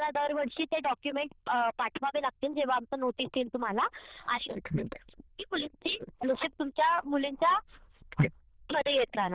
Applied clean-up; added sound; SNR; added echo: neural diffusion model UNIVERSE++.